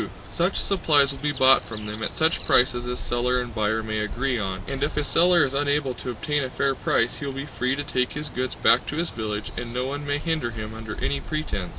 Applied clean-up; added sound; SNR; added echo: none; none; none; none.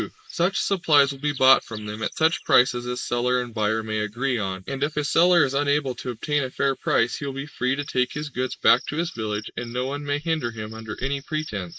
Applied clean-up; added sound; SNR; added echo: neural mask model Resemble Enhance denoiser.